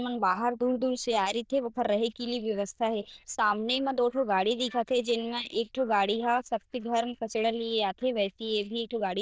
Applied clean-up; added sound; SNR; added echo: neural diffusion model UNIVERSE++.